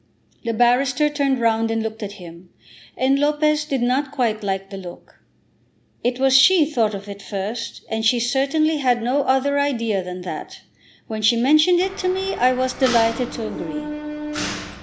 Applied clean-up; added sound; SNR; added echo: none; Mechanisms; 8 dB; none.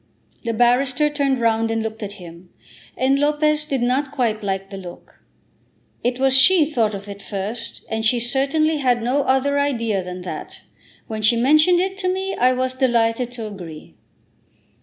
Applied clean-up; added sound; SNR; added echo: none; none; none; none.